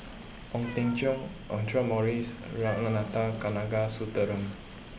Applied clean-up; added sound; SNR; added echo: none; Splash, splatter + Cat; 20 dB; none.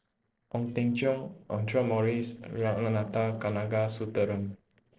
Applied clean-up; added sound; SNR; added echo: neural separator model SepFormer DNS4.